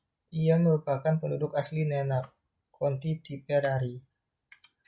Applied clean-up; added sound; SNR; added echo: none; none; none; none.